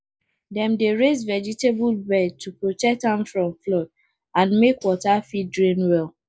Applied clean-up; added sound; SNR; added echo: neural mask model Resemble Enhance denoiser.